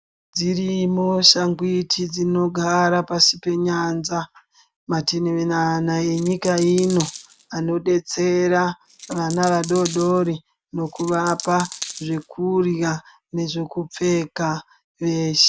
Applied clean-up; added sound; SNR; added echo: none; Coin (dropping); 14 dB; none.